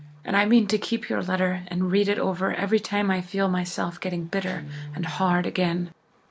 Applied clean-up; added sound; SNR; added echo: none; Guitar; 20 dB; none.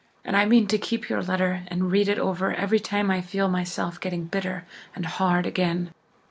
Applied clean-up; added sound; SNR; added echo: none; none; none; none.